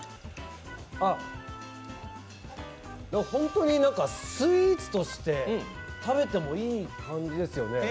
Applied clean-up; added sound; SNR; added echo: none; none; none; none.